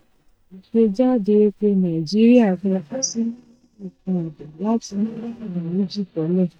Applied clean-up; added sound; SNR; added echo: neural mask model DeepFilterNet 3.